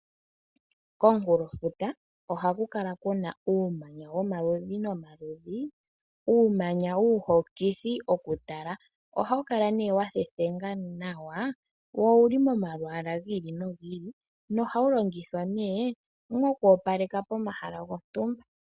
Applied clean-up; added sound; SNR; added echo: none; none; none; none.